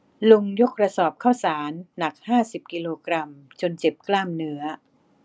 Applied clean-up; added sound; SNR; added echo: none; none; none; none.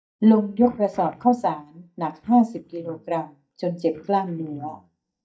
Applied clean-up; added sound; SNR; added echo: neural mask model DeepFilterNet 3.